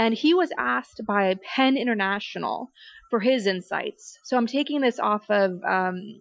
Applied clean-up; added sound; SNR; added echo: classical method Wiener filter.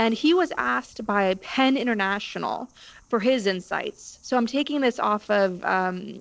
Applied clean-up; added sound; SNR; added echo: neural separator model SepFormer DNS4.